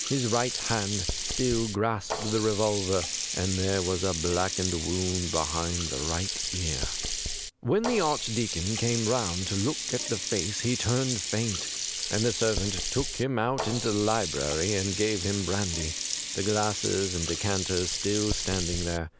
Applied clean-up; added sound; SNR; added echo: none; Sink (filling or washing); 3 dB; none.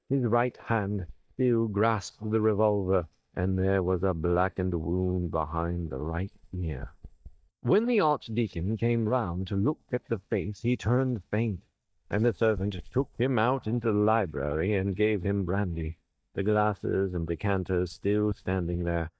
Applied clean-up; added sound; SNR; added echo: neural mask model DeepFilterNet 3.